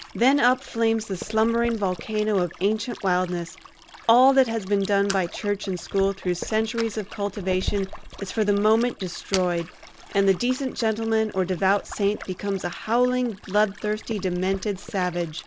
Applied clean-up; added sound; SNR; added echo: none; Liquid + Fire; 15 dB; none.